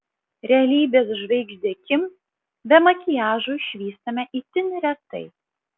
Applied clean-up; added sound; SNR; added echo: none; none; none; none.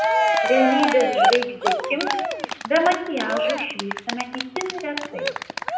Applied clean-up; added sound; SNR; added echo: none; Cheering; -1 dB; reverberation time 0.8 s.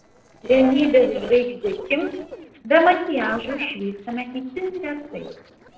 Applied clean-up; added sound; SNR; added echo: neural separator model SepFormer DNS4.